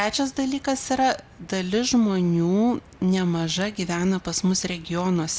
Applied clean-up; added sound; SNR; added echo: none; none; none; none.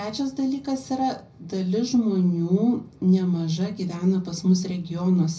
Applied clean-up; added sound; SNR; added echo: none; none; none; reverberation time 0.4 s.